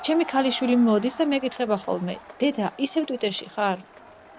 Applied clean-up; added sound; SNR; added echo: none; Crowd; 17 dB; none.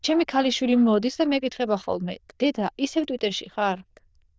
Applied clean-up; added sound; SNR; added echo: neural diffusion model UNIVERSE++.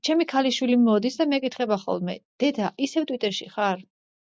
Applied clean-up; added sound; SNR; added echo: none; none; none; none.